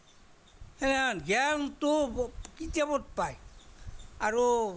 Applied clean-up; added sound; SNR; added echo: none; none; none; none.